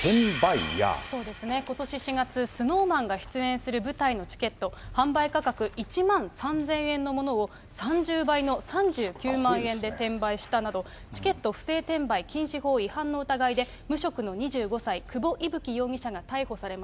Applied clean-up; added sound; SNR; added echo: none; none; none; none.